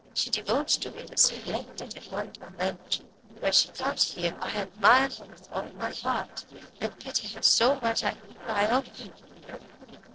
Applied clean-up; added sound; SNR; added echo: neural separator model SepFormer DNS4.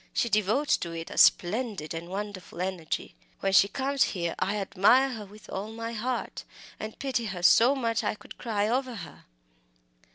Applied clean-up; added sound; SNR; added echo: none; none; none; none.